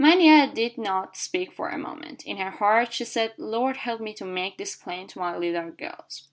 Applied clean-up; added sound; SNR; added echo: none; none; none; none.